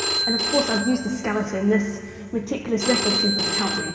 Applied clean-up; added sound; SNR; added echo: none; Telephone; 2 dB; reverberation time 2.3 s.